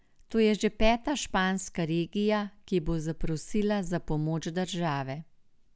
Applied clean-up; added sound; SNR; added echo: none; none; none; none.